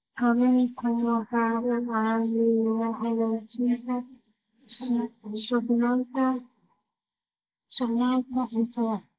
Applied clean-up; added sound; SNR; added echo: neural mask model Resemble Enhance denoiser.